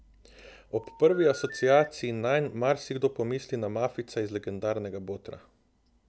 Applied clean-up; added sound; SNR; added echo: none; Telephone; 15 dB; none.